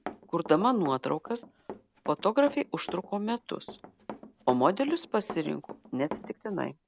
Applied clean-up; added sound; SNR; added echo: none; Run; 15 dB; none.